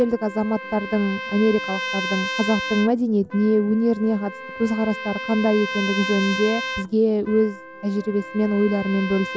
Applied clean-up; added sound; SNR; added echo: none; Trumpet; 9 dB; none.